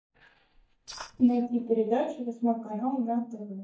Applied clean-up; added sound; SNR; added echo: neural mask model DeepFilterNet 3.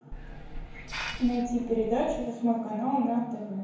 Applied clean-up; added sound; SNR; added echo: none; Hiss; 9 dB; reverberation time 0.9 s.